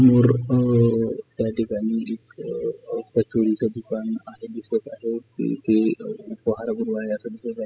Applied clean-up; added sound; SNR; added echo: classical method spectral subtraction.